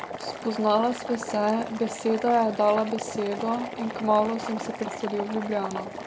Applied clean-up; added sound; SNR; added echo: none; Boiling; 8 dB; none.